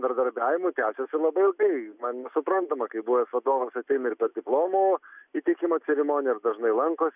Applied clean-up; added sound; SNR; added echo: none; none; none; none.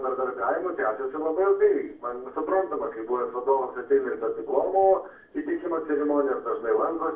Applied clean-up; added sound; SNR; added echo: neural separator model SepFormer DNS4.